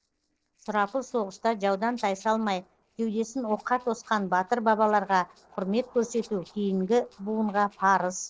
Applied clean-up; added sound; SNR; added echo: neural separator model SepFormer DNS4.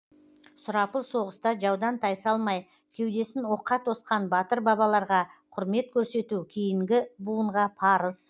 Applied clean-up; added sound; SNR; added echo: none; none; none; none.